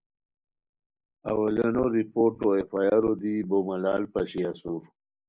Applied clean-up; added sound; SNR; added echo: neural mask model Resemble Enhance denoiser.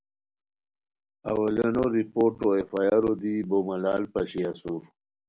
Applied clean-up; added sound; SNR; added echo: none; none; none; none.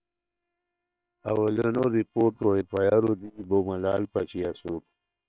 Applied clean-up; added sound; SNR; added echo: neural separator model SepFormer WHAM!.